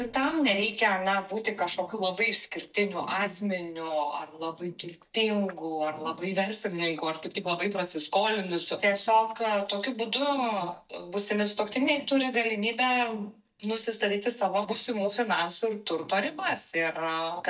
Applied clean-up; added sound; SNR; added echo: neural mask model DeepFilterNet 3.